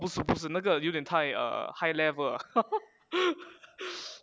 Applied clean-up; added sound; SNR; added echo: none; none; none; none.